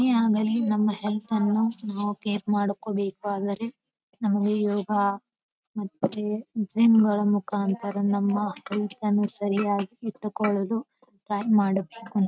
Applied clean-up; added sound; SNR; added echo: none; none; none; none.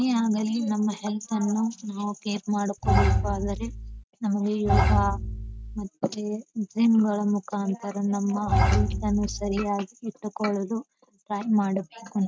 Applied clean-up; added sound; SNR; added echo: none; Bowed string instrument; -2 dB; none.